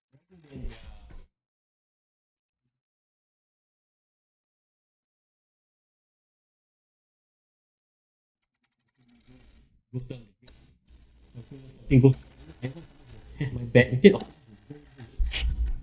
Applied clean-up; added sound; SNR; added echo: neural mask model DeepFilterNet 3.